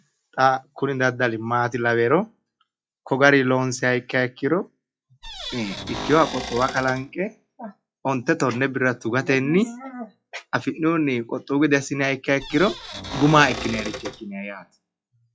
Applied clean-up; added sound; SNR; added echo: classical method log-MMSE.